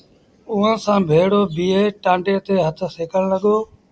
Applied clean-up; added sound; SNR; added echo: none; none; none; none.